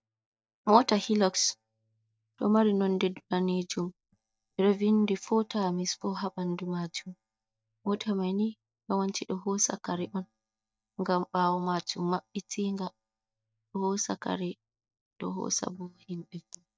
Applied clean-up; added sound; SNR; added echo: neural mask model DeepFilterNet 3.